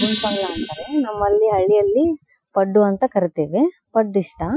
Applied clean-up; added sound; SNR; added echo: classical method Wiener filter.